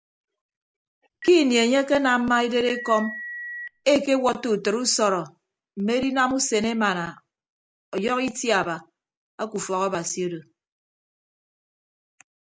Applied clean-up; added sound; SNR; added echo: none; Telephone; 14 dB; none.